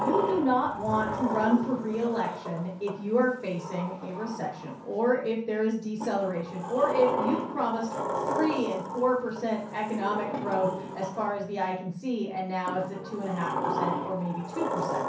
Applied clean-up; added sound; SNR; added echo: none; Sliding door; 5 dB; reverberation time 0.6 s.